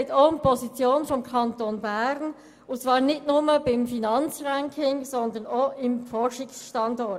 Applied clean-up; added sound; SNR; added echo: none; none; none; none.